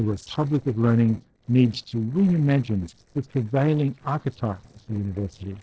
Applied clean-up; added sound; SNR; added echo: neural separator model SepFormer DNS4.